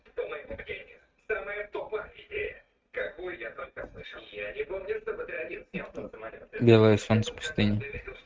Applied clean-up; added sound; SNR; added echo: neural mask model RNNoise.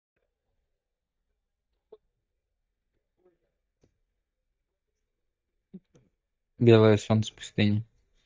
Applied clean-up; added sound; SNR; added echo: neural mask model DeepFilterNet 3.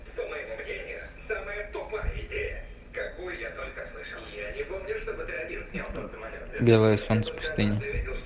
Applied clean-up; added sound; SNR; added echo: none; none; none; none.